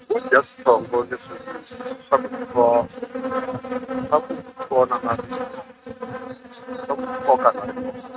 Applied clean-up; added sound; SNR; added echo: neural mask model RNNoise.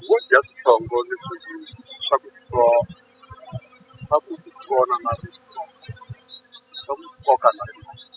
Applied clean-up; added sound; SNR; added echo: classical method spectral subtraction.